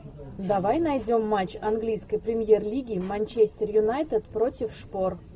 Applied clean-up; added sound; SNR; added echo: none; none; none; none.